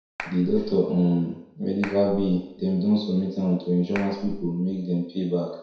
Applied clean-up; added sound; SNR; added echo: none; Clapping; 14 dB; reverberation time 0.7 s.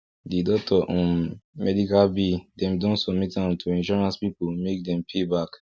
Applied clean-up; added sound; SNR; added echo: none; none; none; none.